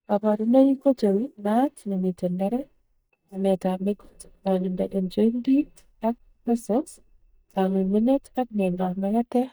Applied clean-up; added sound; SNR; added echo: neural mask model DeepFilterNet 3.